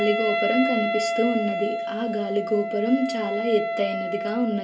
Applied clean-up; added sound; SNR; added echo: none; Wind instrument, woodwind instrument; 2 dB; reverberation time 0.2 s.